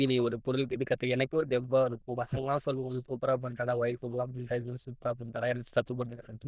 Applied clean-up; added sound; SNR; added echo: neural diffusion model UNIVERSE++.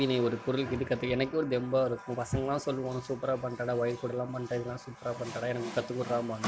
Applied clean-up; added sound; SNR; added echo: none; Water tap, faucet; 13 dB; none.